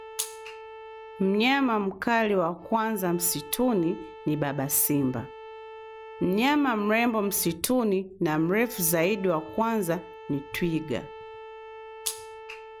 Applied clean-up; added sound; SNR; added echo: none; Bowed string instrument; 16 dB; none.